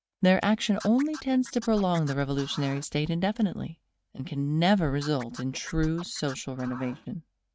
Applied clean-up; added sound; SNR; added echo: neural mask model RNNoise.